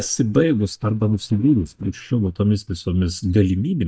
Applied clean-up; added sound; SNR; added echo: neural mask model DeepFilterNet 3.